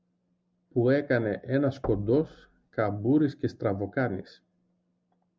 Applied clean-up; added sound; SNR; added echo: none; Knock / Wood / Percussion; 16 dB; none.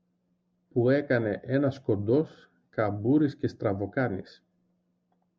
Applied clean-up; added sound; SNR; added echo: none; none; none; none.